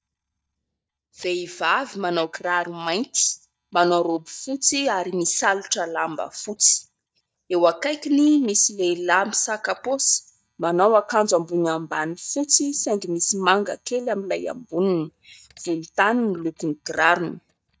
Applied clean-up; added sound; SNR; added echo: neural mask model DeepFilterNet 3.